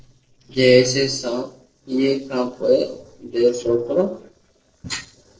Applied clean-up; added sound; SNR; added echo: neural separator model SepFormer DNS4.